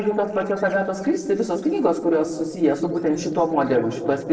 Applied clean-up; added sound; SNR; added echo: neural separator model SepFormer DNS4.